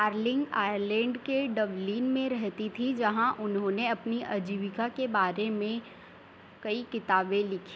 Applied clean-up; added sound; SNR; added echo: none; none; none; none.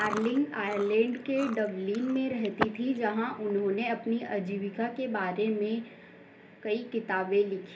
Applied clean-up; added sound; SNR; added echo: none; Chewing, mastication; 13 dB; reverberation time 0.3 s.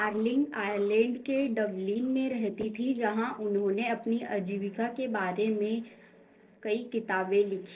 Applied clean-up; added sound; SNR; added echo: neural separator model SepFormer DNS4.